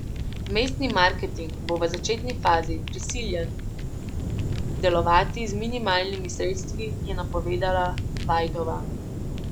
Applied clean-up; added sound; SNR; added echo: none; Fire; 2 dB; none.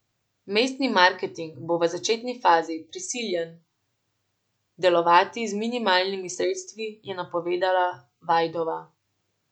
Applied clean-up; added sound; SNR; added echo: none; none; none; none.